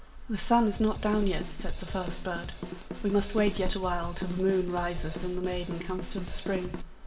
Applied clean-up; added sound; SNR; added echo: none; Drum / Drum kit; 11 dB; reverberation time 1.1 s.